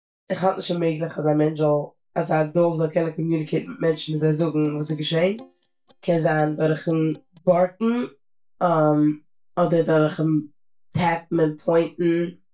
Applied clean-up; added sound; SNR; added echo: neural mask model DeepFilterNet 3.